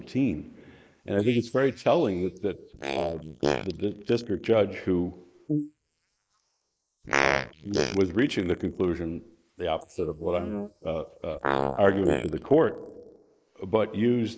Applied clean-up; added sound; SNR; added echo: neural mask model Resemble Enhance denoiser.